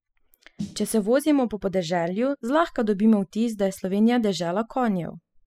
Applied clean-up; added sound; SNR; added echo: classical method spectral subtraction.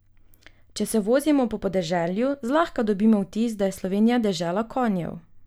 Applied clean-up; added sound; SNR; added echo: none; none; none; none.